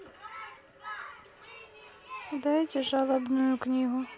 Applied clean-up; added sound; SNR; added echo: none; none; none; none.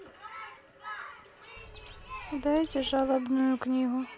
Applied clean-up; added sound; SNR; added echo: none; Bird; 18 dB; none.